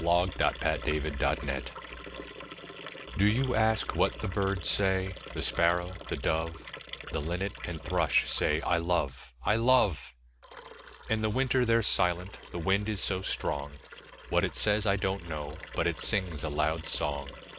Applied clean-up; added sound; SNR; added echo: none; Liquid; 15 dB; none.